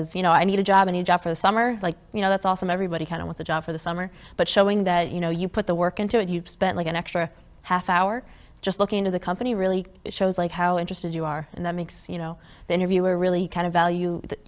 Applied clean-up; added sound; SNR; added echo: none; none; none; none.